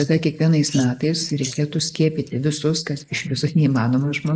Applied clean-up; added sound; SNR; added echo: neural mask model Resemble Enhance denoiser.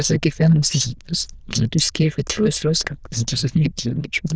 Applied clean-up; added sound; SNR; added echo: neural diffusion model UNIVERSE++.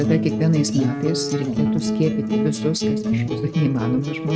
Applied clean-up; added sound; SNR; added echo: neural mask model RNNoise.